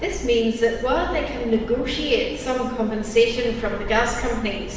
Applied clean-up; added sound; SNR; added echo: none; none; none; reverberation time 1.0 s.